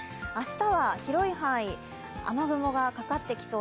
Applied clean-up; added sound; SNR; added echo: none; none; none; none.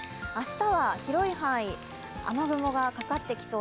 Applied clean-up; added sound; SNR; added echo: none; Mechanisms + Mechanisms; 18 dB; none.